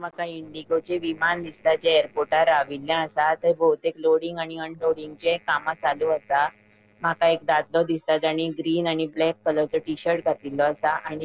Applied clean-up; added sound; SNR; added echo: neural separator model SepFormer DNS4.